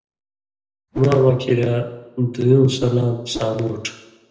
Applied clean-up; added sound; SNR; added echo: none; Whoosh, swoosh, swish; 13 dB; reverberation time 0.7 s.